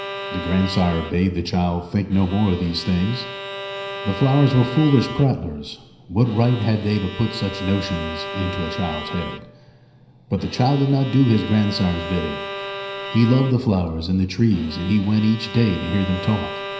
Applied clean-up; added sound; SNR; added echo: none; Bowed string instrument; 12 dB; reverberation time 0.9 s.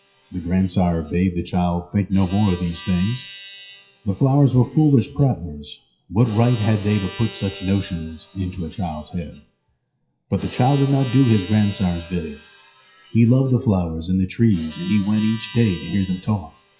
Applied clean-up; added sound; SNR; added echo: classical method WPE with log-MMSE.